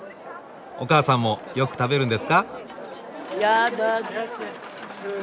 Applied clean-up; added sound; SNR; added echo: none; none; none; none.